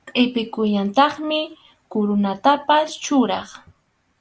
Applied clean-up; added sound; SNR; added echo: none; none; none; none.